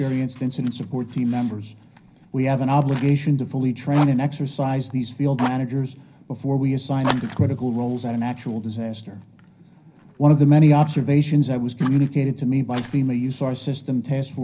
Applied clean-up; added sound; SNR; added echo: none; Fire; 17 dB; reverberation time 0.4 s.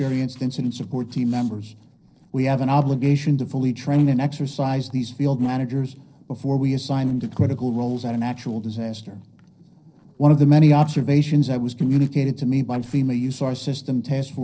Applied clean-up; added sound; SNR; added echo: neural separator model SepFormer DNS4.